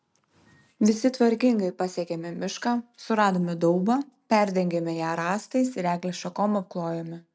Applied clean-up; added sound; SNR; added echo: none; none; none; none.